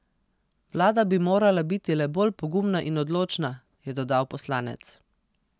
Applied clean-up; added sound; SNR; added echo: none; none; none; none.